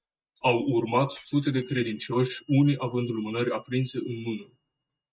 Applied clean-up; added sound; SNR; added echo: neural mask model RNNoise.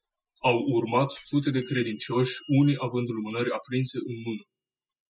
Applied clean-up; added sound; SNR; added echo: classical method spectral subtraction.